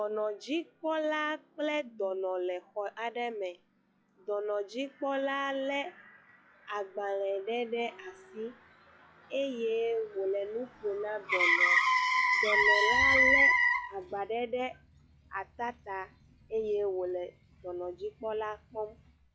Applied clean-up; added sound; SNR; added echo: classical method log-MMSE.